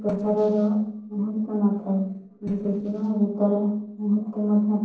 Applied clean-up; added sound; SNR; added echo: neural separator model SepFormer DNS4.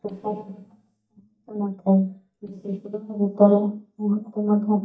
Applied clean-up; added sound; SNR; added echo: neural mask model DeepFilterNet 3.